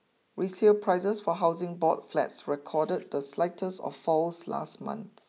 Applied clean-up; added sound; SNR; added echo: none; none; none; none.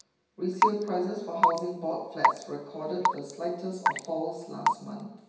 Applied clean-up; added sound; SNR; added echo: none; Raindrop / Drip / Water tap, faucet; -3 dB; reverberation time 0.9 s.